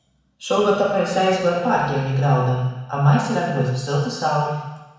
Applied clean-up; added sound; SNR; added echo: none; none; none; reverberation time 1.1 s.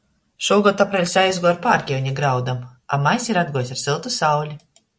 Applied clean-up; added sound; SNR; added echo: none; none; none; none.